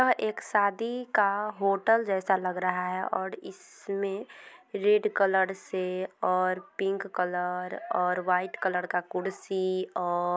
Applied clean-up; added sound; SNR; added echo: none; none; none; none.